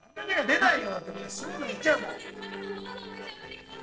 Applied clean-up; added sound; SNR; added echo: neural separator model SepFormer DNS4.